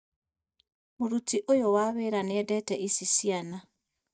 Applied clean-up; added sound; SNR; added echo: neural mask model DeepFilterNet 3.